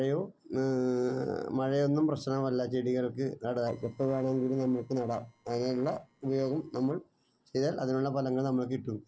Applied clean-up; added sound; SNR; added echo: neural separator model SepFormer DNS4.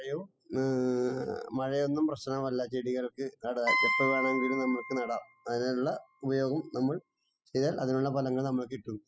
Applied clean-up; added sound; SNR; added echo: classical method spectral subtraction.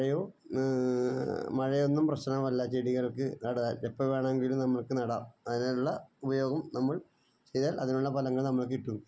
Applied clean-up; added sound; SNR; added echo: none; none; none; none.